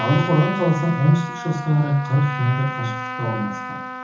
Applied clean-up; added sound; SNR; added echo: none; Trumpet; 9 dB; reverberation time 0.7 s.